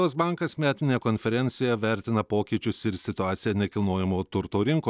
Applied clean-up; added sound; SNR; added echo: none; none; none; none.